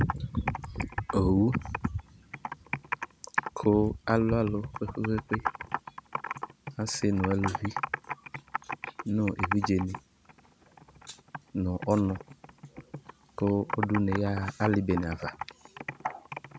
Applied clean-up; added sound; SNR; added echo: none; Computer keyboard; 8 dB; none.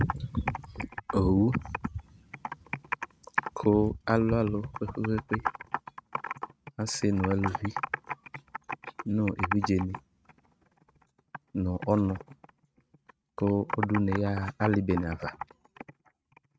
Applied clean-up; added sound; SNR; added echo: neural mask model RNNoise.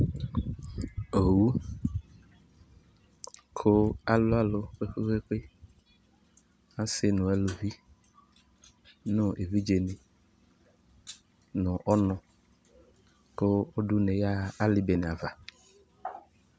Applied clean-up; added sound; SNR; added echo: none; none; none; none.